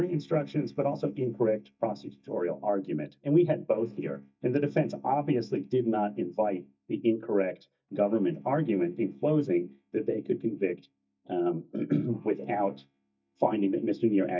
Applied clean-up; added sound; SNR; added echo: neural mask model DeepFilterNet 3.